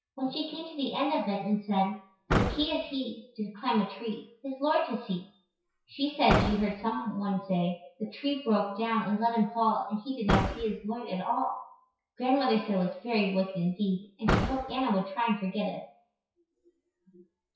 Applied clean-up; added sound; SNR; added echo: classical method WPE with log-MMSE.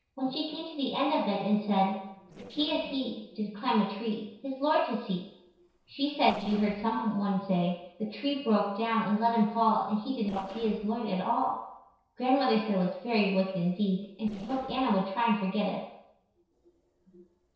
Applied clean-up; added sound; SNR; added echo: neural separator model SepFormer DNS4.